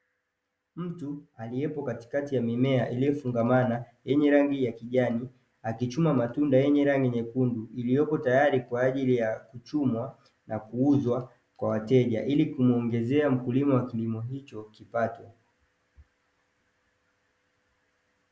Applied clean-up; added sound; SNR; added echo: none; none; none; none.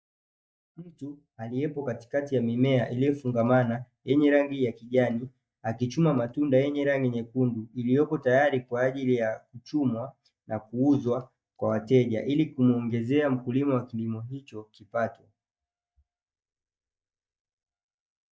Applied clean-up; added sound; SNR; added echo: neural mask model DeepFilterNet 3.